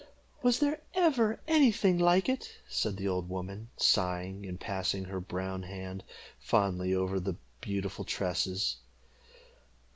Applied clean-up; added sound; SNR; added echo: none; none; none; none.